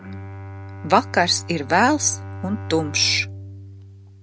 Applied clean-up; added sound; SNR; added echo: none; Bowed string instrument; 11 dB; none.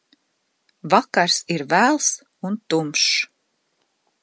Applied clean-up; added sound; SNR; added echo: none; none; none; none.